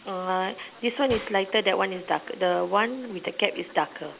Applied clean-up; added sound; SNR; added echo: none; Gunshot, gunfire + Fowl; 20 dB; none.